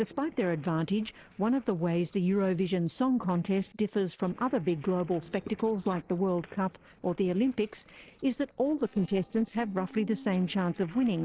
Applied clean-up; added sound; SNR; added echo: neural separator model SepFormer DNS4.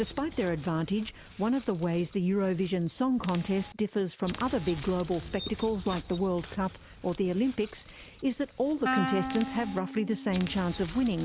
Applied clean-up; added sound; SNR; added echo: none; Chirp, tweet + Wind instrument, woodwind instrument; 11 dB; none.